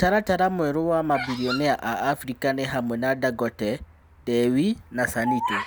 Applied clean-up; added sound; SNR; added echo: none; Bird vocalization, bird call, bird song; 12 dB; none.